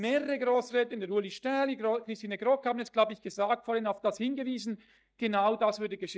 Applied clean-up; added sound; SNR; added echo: neural mask model DeepFilterNet 3.